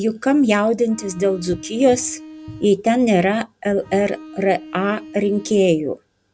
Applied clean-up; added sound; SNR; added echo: none; Bowed string instrument; 19 dB; none.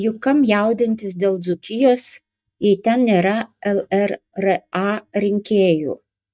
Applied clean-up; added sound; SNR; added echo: neural mask model DeepFilterNet 3.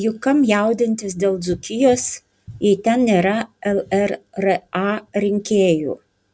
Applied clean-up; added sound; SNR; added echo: none; none; none; none.